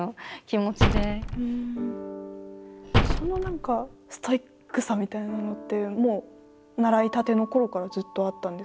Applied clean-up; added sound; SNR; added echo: none; Slam; -2 dB; none.